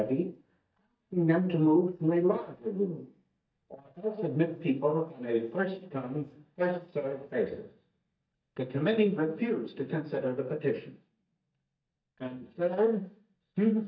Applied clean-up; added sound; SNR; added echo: neural mask model DeepFilterNet 3.